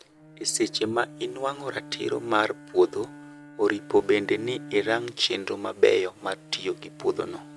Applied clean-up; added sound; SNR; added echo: none; Bowed string instrument; 18 dB; none.